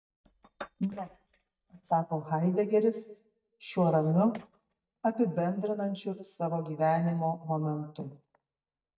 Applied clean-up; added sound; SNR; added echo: neural mask model DeepFilterNet 3.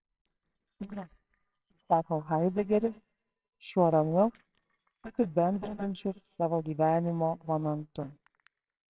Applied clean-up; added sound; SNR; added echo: neural separator model SepFormer WHAMR!.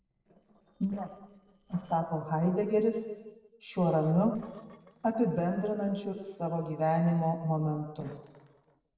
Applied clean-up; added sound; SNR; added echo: neural separator model SepFormer DNS4.